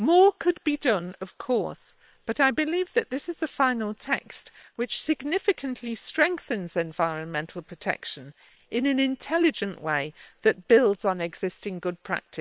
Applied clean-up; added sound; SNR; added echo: neural separator model SepFormer WHAM!.